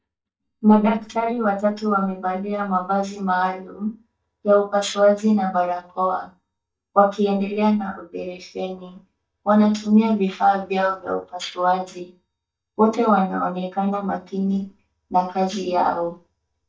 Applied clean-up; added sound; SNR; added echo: neural mask model DeepFilterNet 3.